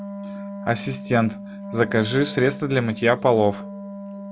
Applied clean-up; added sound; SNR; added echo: none; Wind instrument, woodwind instrument; 11 dB; none.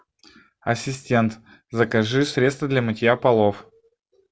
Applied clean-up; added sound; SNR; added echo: none; none; none; none.